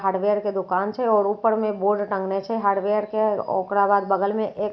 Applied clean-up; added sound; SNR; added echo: none; none; none; none.